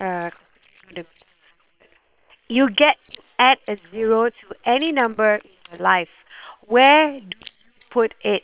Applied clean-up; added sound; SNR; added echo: neural separator model SepFormer WHAM!.